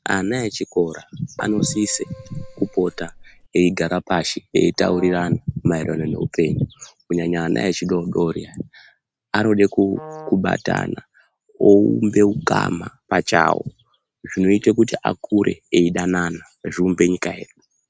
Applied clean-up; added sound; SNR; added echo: none; Keyboard (musical) + Brass instrument; 18 dB; none.